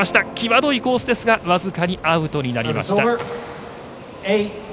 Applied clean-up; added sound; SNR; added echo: none; Guitar; 20 dB; none.